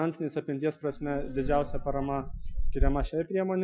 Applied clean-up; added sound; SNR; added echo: classical method Wiener filter.